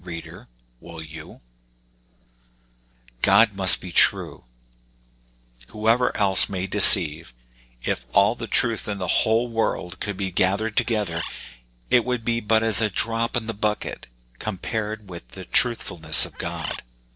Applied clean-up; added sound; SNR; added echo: neural separator model SepFormer DNS4.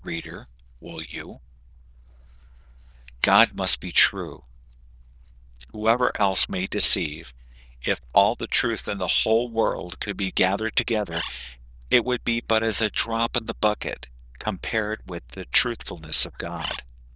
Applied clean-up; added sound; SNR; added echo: neural diffusion model UNIVERSE++.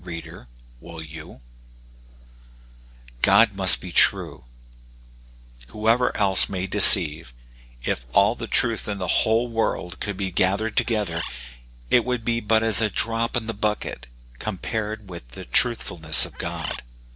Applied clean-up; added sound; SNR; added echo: none; Bird; 9 dB; none.